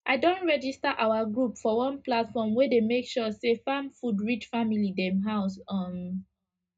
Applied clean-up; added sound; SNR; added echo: none; none; none; reverberation time 0.2 s.